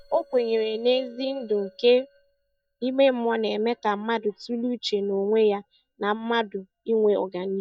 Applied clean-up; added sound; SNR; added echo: neural mask model DeepFilterNet 3.